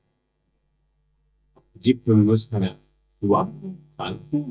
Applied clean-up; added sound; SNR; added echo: neural mask model DeepFilterNet 3.